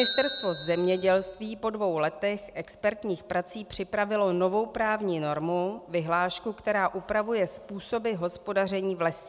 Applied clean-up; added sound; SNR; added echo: none; Bicycle; 15 dB; none.